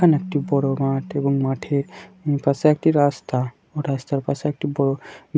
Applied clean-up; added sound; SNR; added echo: none; Keyboard (musical); 18 dB; none.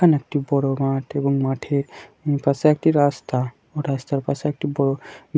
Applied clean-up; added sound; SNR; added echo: none; none; none; none.